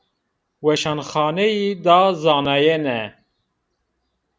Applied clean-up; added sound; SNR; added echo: none; none; none; none.